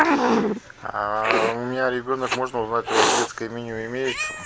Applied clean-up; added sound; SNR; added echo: none; Hiss; -2 dB; none.